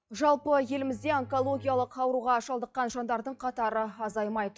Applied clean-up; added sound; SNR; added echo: classical method log-MMSE.